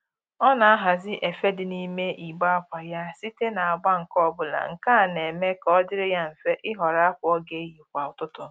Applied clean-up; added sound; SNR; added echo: none; none; none; none.